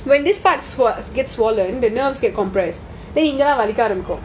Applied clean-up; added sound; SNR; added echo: none; none; none; none.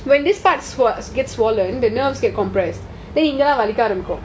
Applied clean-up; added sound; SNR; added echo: none; Bowed string instrument; 18 dB; none.